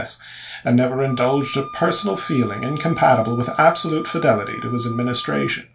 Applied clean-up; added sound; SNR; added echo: none; Wind instrument, woodwind instrument; 14 dB; reverberation time 0.2 s.